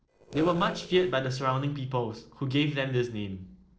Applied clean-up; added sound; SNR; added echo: neural separator model SepFormer DNS4.